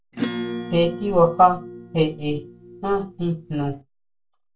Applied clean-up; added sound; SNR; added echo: none; Acoustic guitar / Strum; 10 dB; reverberation time 0.2 s.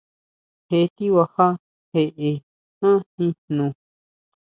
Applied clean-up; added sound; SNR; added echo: none; none; none; none.